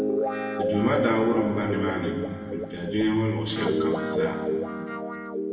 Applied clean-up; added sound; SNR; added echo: none; Guitar; 1 dB; reverberation time 2.4 s.